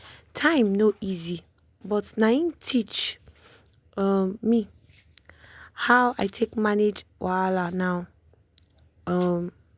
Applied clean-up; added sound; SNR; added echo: none; none; none; none.